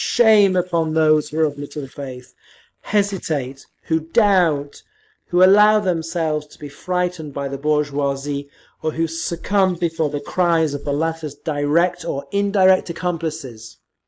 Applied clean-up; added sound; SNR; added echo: neural mask model Resemble Enhance denoiser.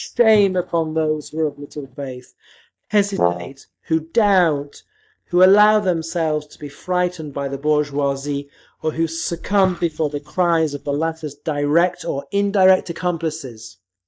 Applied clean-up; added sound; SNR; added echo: neural mask model DeepFilterNet 3.